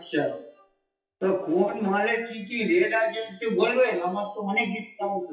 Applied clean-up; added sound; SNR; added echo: classical method WPE with log-MMSE.